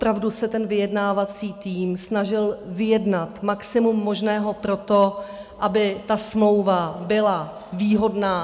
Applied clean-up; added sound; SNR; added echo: none; none; none; none.